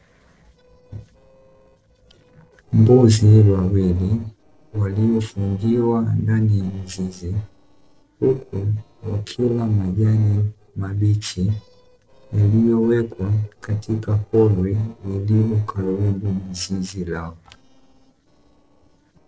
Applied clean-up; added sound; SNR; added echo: neural separator model SepFormer DNS4.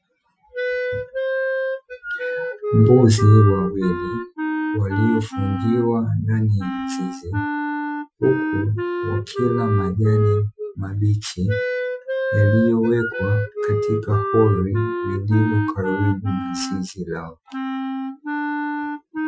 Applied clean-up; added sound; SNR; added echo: classical method Wiener filter.